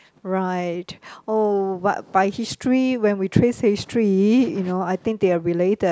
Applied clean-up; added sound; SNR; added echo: none; none; none; none.